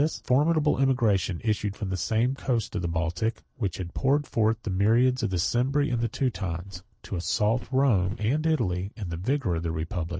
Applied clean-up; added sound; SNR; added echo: neural separator model SepFormer DNS4.